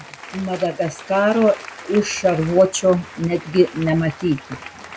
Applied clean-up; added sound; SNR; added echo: none; Applause; 17 dB; none.